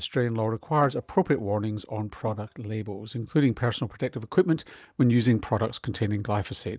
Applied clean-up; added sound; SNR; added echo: neural mask model DeepFilterNet 3.